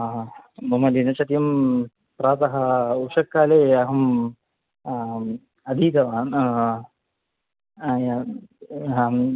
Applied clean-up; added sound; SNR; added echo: none; none; none; none.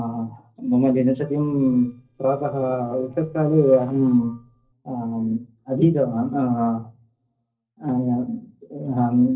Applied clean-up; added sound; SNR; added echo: neural separator model SepFormer DNS4.